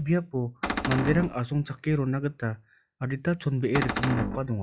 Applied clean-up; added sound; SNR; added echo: classical method log-MMSE.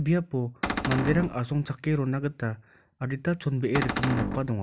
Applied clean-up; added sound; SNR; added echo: none; Cupboard open or close; 2 dB; none.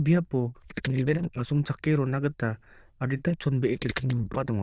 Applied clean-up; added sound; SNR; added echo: neural diffusion model UNIVERSE++.